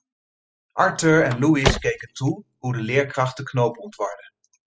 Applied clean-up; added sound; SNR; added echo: classical method spectral subtraction.